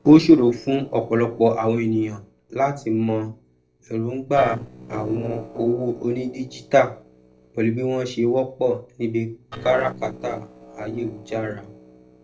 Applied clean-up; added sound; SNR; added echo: neural separator model SepFormer DNS4.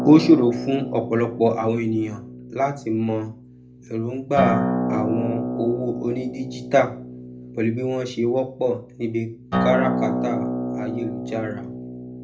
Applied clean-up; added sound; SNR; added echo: none; Acoustic guitar; 5 dB; reverberation time 0.3 s.